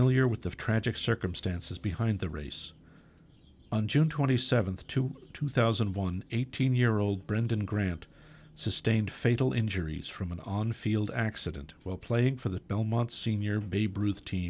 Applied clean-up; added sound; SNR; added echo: none; none; none; none.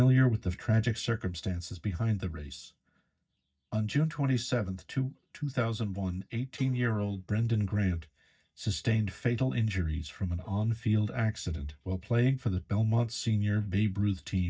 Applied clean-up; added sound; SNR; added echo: neural mask model DeepFilterNet 3.